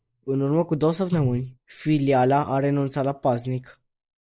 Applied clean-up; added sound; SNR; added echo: neural mask model Resemble Enhance denoiser.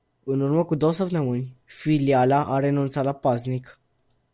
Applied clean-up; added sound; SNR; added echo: none; none; none; none.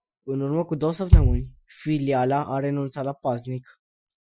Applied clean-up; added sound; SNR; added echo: classical method Wiener filter.